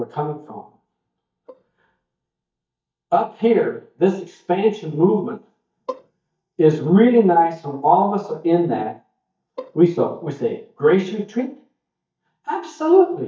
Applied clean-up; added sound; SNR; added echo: neural mask model DeepFilterNet 3.